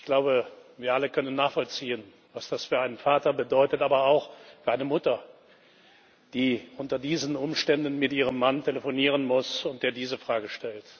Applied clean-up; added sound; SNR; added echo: none; none; none; none.